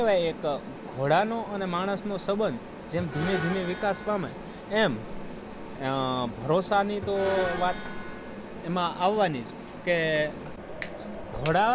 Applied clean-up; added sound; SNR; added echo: none; Mechanisms + Screech; 9 dB; none.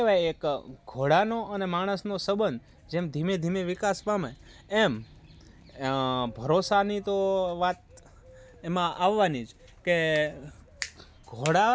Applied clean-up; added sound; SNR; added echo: none; none; none; none.